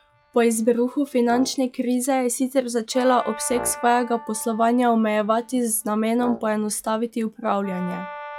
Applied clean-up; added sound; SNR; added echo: classical method log-MMSE.